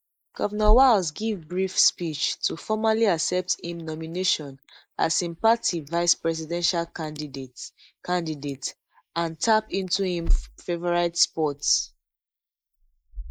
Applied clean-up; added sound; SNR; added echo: neural mask model Resemble Enhance denoiser.